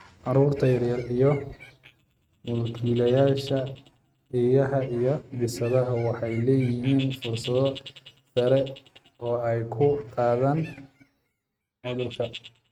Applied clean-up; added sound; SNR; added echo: neural mask model RNNoise.